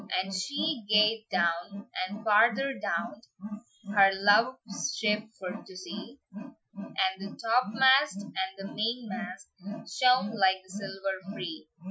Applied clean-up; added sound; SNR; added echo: classical method Wiener filter.